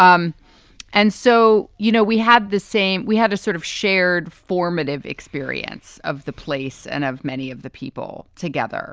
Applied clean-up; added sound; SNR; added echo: none; none; none; none.